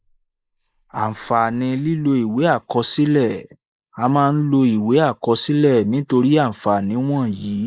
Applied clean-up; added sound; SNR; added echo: neural mask model Resemble Enhance denoiser.